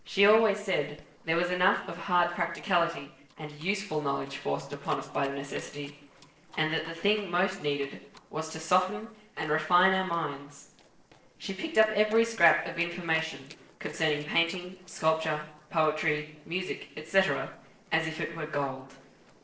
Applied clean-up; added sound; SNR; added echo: neural separator model SepFormer DNS4.